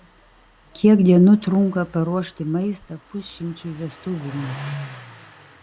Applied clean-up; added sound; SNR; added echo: none; Engine starting; 18 dB; none.